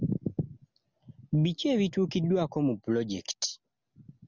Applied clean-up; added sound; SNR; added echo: none; none; none; none.